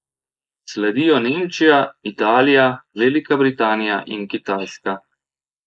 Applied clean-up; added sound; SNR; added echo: neural mask model Resemble Enhance denoiser.